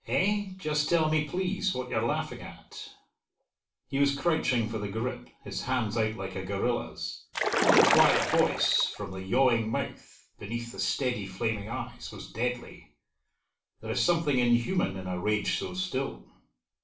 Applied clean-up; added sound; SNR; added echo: none; Splash, splatter; -3 dB; reverberation time 0.3 s.